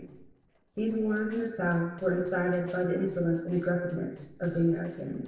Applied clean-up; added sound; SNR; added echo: neural separator model SepFormer DNS4.